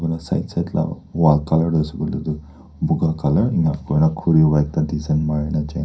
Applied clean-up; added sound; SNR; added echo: none; none; none; reverberation time 0.3 s.